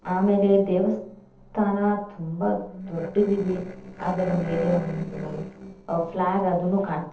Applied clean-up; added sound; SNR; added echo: neural separator model SepFormer DNS4.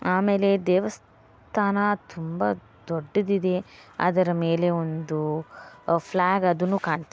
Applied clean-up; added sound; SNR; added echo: none; none; none; none.